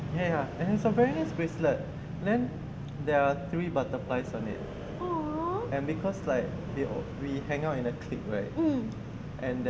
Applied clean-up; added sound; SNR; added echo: none; none; none; none.